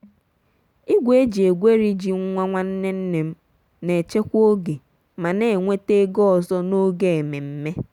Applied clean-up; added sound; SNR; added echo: none; none; none; none.